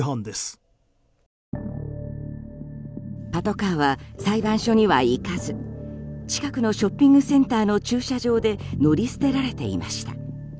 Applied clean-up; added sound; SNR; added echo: none; none; none; none.